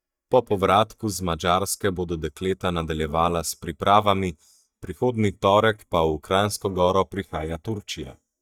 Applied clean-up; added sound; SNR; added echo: neural mask model DeepFilterNet 3.